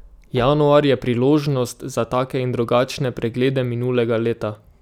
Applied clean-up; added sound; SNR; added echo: none; none; none; none.